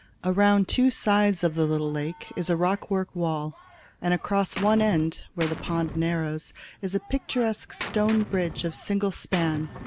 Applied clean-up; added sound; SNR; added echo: none; Gunshot, gunfire; 15 dB; none.